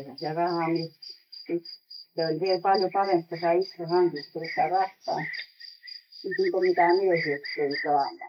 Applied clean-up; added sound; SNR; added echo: neural mask model Resemble Enhance denoiser.